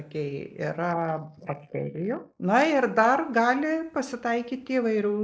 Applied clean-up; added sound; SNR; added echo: neural mask model Resemble Enhance denoiser.